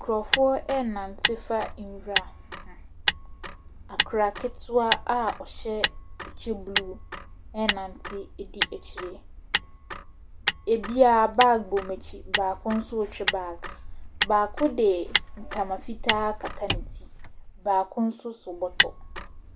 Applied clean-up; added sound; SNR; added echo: none; Motor vehicle (road); 4 dB; none.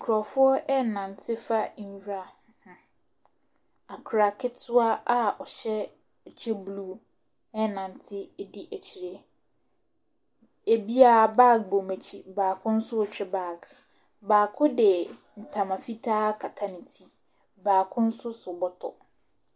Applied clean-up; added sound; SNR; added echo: none; none; none; none.